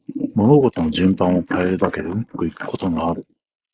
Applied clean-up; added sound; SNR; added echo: neural mask model Resemble Enhance denoiser.